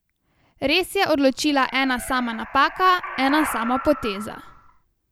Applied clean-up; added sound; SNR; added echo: none; Animal; 11 dB; none.